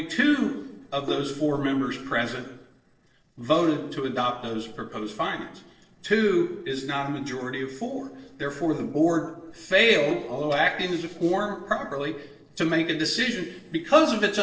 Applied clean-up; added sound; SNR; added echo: neural separator model SepFormer DNS4.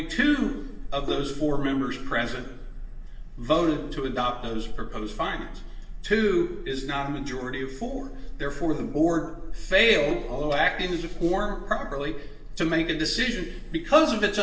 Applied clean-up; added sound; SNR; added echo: none; Bowed string instrument; 15 dB; reverberation time 0.9 s.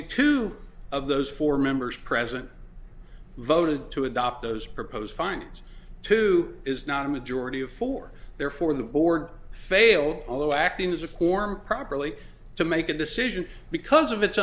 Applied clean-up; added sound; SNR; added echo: none; none; none; none.